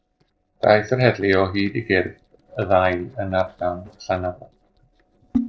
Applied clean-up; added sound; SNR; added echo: neural separator model SepFormer DNS4.